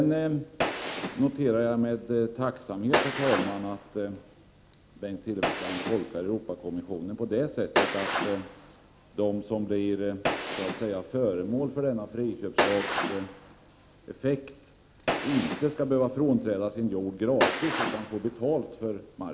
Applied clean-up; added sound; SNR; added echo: none; Gunshot, gunfire; 4 dB; none.